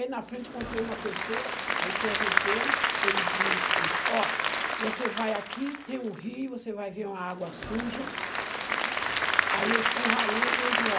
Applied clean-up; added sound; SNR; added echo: none; Applause / Crowd; -5 dB; none.